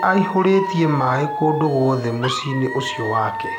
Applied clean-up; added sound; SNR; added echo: none; Alarm / Dog; 9 dB; none.